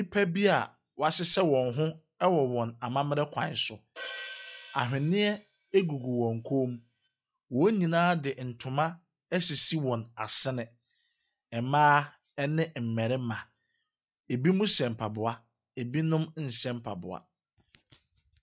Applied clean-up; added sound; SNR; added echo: classical method log-MMSE.